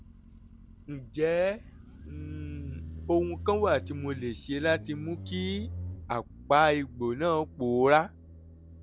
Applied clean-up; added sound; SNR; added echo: none; Motorcycle; 13 dB; none.